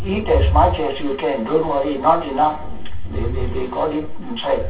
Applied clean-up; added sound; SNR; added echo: none; Thunder; 6 dB; reverberation time 0.2 s.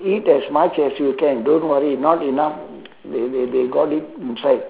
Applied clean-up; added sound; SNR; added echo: none; none; none; none.